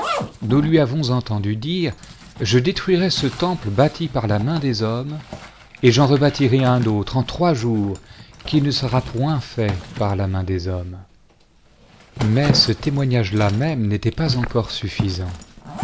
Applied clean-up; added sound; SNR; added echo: none; Zipper (clothing); 12 dB; none.